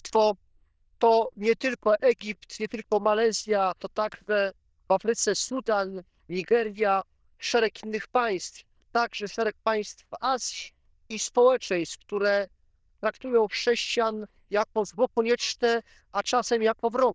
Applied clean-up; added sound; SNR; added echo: neural diffusion model UNIVERSE++.